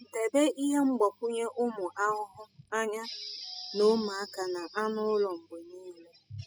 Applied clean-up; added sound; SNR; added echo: classical method spectral subtraction.